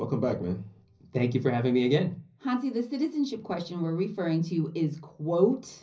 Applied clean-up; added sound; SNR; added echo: none; none; none; reverberation time 0.5 s.